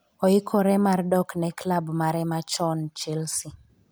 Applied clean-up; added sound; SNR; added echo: none; none; none; none.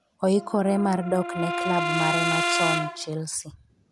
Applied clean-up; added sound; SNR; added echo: none; Brass instrument; 2 dB; none.